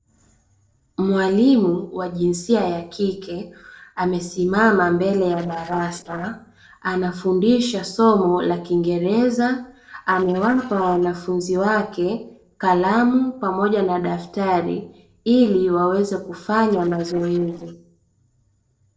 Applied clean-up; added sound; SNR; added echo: neural separator model SepFormer DNS4.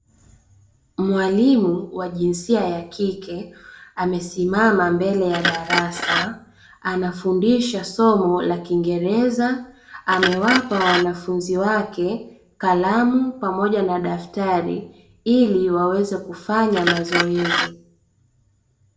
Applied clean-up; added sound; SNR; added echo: none; Glass; 6 dB; reverberation time 0.4 s.